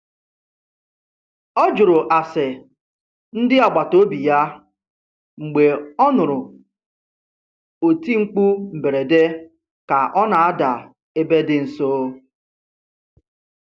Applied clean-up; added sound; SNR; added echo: none; none; none; none.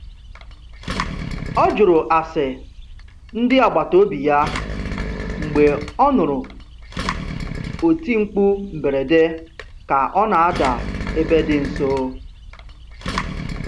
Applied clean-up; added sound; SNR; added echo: none; Engine; 9 dB; none.